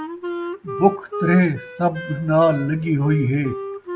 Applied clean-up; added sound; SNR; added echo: none; Wind instrument, woodwind instrument; 10 dB; none.